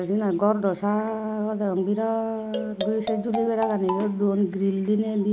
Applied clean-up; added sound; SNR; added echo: none; Marimba, xylophone; 8 dB; none.